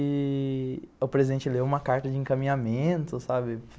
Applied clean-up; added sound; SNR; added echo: none; none; none; none.